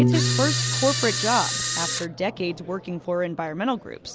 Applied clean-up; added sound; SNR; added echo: none; Camera + Piano; 0 dB; none.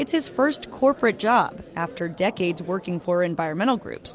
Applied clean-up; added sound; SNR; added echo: none; none; none; none.